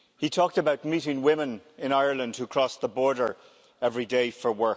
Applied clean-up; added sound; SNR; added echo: none; none; none; none.